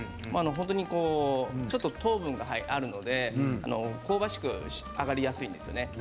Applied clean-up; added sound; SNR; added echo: none; none; none; none.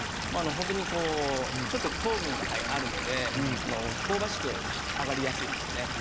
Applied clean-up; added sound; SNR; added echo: none; Stream / Liquid; 0 dB; none.